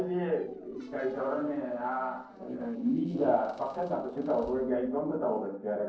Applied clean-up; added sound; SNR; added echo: neural separator model SepFormer DNS4.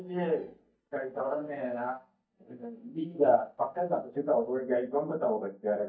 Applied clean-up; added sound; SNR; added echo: neural mask model DeepFilterNet 3.